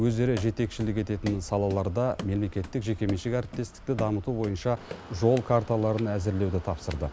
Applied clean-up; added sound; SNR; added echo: none; Run; 18 dB; none.